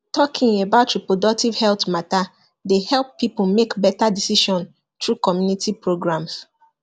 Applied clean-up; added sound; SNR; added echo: none; none; none; none.